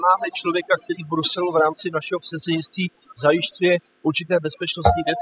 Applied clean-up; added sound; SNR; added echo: classical method spectral subtraction.